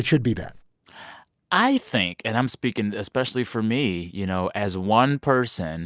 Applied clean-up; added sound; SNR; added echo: none; none; none; none.